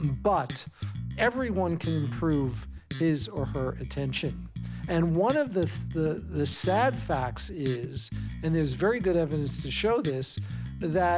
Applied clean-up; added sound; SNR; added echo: none; Bass guitar; 8 dB; none.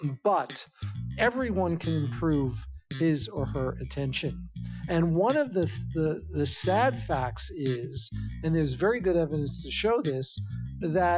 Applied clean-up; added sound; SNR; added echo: classical method Wiener filter.